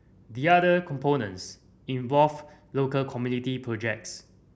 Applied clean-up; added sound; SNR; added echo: none; none; none; none.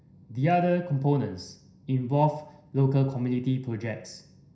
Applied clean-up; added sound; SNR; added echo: none; none; none; reverberation time 0.5 s.